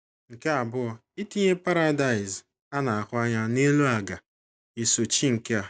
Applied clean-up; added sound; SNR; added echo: none; none; none; none.